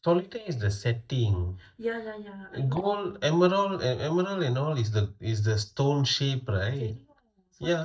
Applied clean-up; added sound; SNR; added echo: neural mask model DeepFilterNet 3.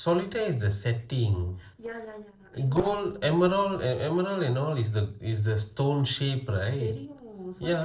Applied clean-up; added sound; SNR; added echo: neural separator model SepFormer DNS4.